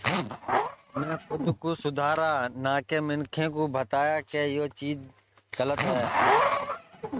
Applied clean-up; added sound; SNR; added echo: neural mask model RNNoise.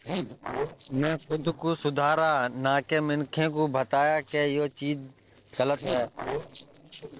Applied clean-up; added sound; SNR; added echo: neural separator model SepFormer DNS4.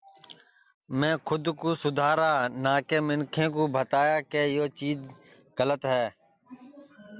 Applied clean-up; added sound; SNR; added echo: none; none; none; none.